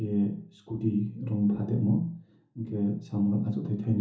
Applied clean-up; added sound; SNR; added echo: none; none; none; reverberation time 0.8 s.